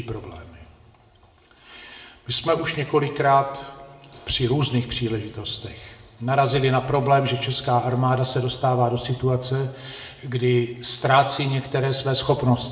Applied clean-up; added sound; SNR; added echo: none; none; none; reverberation time 1.5 s.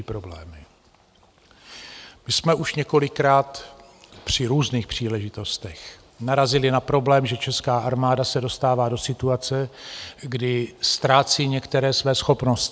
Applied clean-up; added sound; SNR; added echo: none; none; none; none.